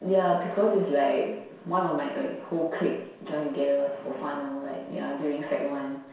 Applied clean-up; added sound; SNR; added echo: none; none; none; reverberation time 0.7 s.